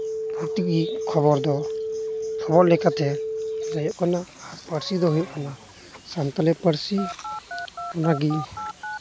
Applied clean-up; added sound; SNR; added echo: none; Telephone; 7 dB; none.